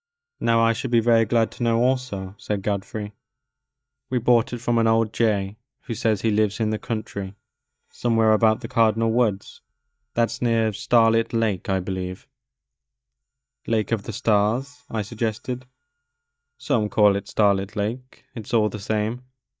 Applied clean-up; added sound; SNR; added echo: neural mask model DeepFilterNet 3.